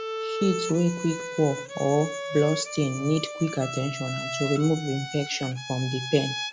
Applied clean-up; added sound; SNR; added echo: none; Bowed string instrument; 8 dB; none.